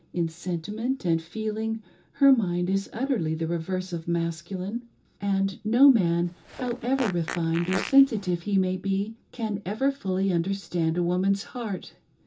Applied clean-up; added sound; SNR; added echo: none; Fart; 11 dB; reverberation time 0.2 s.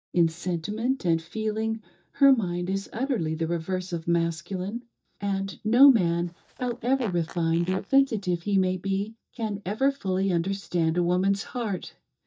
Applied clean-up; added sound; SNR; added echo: neural mask model DeepFilterNet 3.